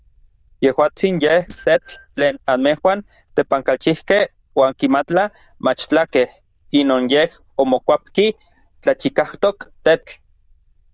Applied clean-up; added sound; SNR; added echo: neural diffusion model UNIVERSE++.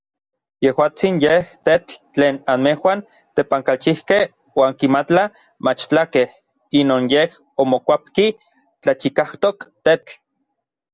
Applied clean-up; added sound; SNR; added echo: none; none; none; none.